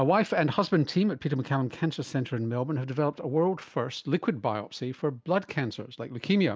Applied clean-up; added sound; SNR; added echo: none; none; none; none.